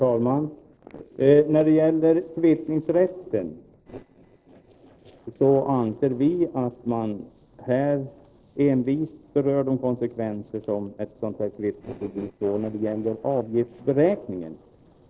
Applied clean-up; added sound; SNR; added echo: neural separator model SepFormer DNS4.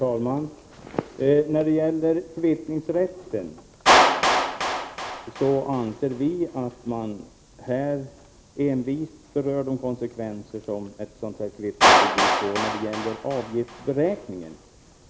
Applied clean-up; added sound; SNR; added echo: none; Clapping; 0 dB; none.